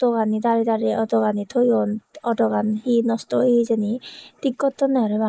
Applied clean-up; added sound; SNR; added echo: neural mask model Resemble Enhance denoiser.